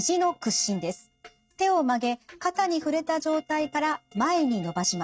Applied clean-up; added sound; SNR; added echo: neural mask model RNNoise.